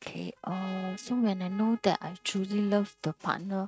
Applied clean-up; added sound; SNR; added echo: neural mask model RNNoise.